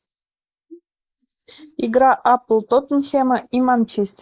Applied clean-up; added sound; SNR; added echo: neural mask model Resemble Enhance denoiser.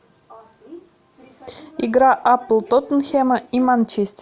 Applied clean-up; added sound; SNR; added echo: none; none; none; none.